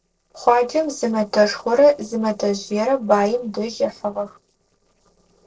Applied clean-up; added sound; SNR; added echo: neural separator model SepFormer DNS4.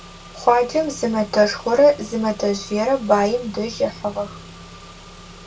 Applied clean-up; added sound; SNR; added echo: none; Engine / Car; 19 dB; reverberation time 0.1 s.